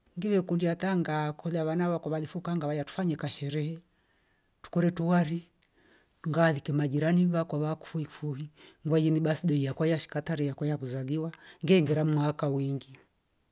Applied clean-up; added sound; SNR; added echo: none; none; none; none.